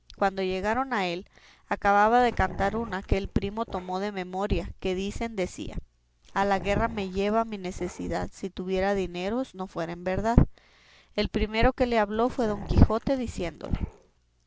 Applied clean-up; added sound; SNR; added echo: none; Growling; 15 dB; none.